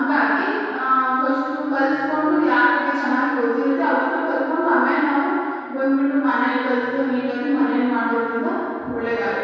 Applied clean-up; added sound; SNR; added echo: none; none; none; reverberation time 2.2 s.